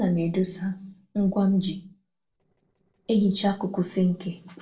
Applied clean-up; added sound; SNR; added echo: neural separator model SepFormer DNS4.